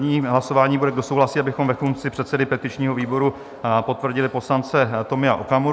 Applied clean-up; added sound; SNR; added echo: none; none; none; none.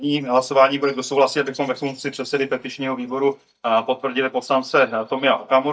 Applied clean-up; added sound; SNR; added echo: neural mask model DeepFilterNet 3.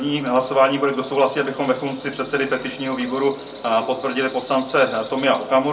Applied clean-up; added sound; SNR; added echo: none; Bird vocalization, bird call, bird song; 16 dB; reverberation time 0.2 s.